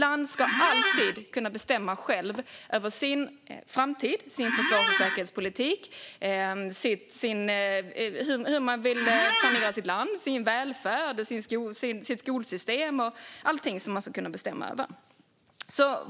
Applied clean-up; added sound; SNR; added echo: none; Squeak; -3 dB; none.